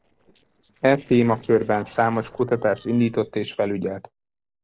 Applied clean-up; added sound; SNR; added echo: neural separator model SepFormer DNS4.